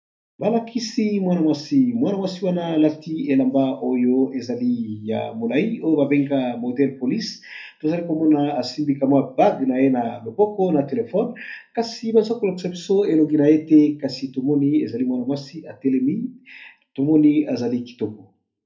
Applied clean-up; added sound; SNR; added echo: none; none; none; reverberation time 0.3 s.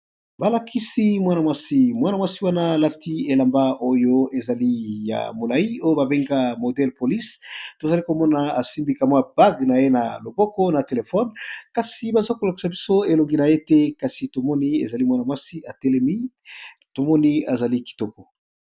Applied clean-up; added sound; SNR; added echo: none; none; none; none.